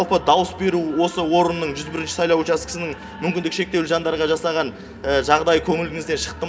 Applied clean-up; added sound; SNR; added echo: none; none; none; reverberation time 0.3 s.